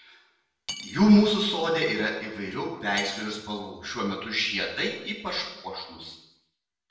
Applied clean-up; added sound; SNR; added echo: none; Cutlery, silverware / Dishes, pots, and pans; 15 dB; reverberation time 0.8 s.